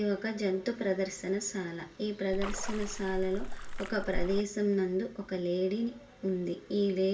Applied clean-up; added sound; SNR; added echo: none; Splash, splatter; 2 dB; reverberation time 0.3 s.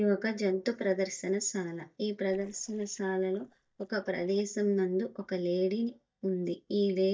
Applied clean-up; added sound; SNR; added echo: neural mask model DeepFilterNet 3.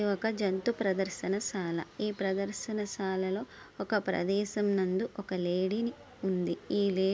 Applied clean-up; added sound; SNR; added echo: none; none; none; none.